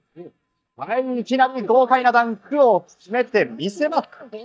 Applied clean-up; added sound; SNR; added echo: neural mask model DeepFilterNet 3.